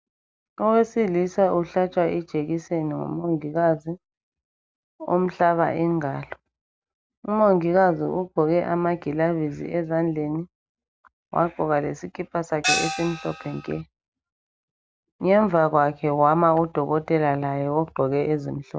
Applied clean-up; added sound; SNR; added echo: none; Gong; 4 dB; none.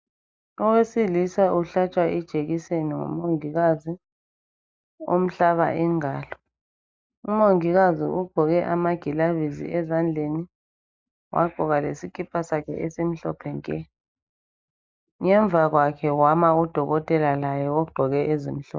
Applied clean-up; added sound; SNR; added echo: neural mask model Resemble Enhance denoiser.